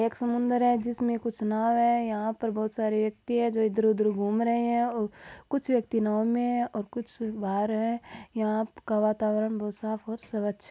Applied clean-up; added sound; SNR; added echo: none; none; none; none.